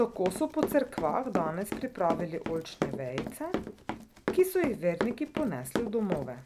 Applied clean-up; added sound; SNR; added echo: none; Run; 5 dB; none.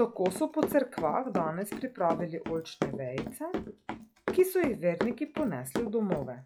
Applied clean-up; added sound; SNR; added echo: classical method log-MMSE.